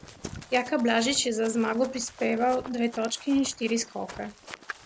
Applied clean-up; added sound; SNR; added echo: none; Run; 17 dB; none.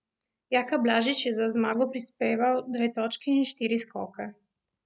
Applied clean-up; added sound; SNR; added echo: none; none; none; none.